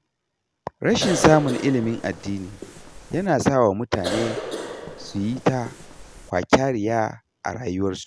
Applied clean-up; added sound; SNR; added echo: none; Cough; 9 dB; none.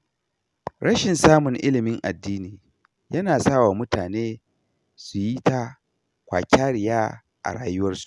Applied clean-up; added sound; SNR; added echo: none; none; none; none.